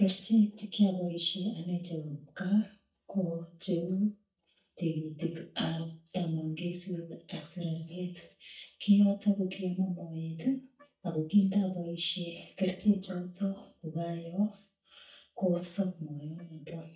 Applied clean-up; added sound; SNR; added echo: neural mask model DeepFilterNet 3.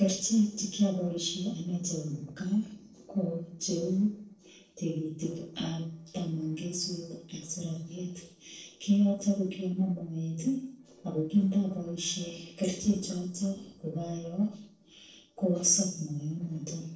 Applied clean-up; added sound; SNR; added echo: neural separator model SepFormer DNS4.